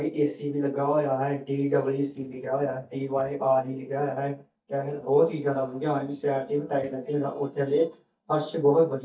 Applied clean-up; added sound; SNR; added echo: neural mask model DeepFilterNet 3.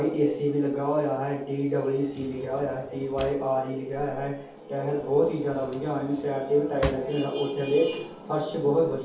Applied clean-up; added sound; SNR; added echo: none; Drawer open or close; 17 dB; reverberation time 0.7 s.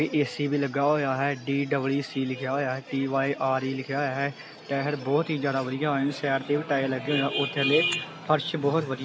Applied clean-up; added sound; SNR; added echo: none; none; none; none.